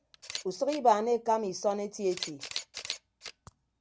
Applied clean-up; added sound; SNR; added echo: none; Camera; 13 dB; none.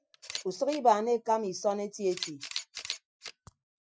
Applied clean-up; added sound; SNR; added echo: classical method Wiener filter.